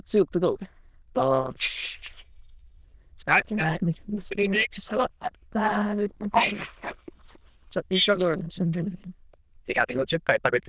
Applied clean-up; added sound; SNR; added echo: neural diffusion model UNIVERSE++.